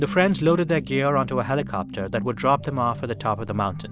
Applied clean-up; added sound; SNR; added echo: none; none; none; none.